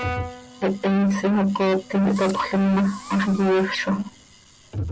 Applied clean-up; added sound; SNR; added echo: none; Fireworks + Brass instrument; 17 dB; none.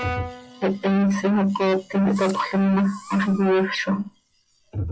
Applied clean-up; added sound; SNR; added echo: classical method log-MMSE.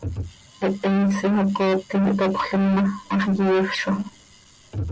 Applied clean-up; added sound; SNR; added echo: none; none; none; none.